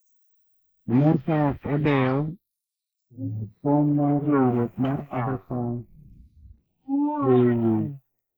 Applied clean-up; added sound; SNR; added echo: neural mask model Resemble Enhance denoiser.